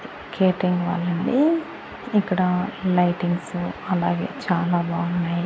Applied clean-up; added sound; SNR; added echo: none; none; none; none.